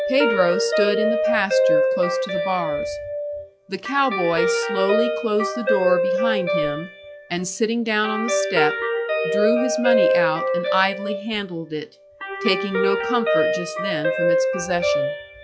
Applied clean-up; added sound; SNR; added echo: classical method log-MMSE.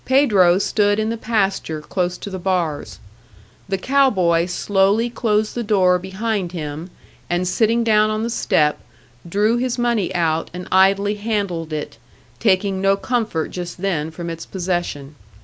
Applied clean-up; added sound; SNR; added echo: none; none; none; none.